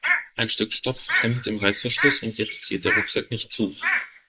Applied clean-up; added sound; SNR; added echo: neural mask model Resemble Enhance denoiser.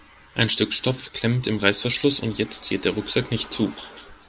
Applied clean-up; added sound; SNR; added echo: none; none; none; none.